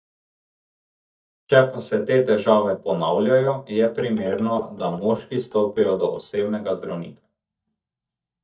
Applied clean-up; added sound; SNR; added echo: neural mask model DeepFilterNet 3.